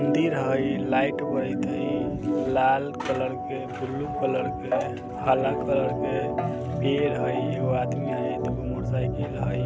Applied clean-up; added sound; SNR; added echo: none; Organ; 0 dB; none.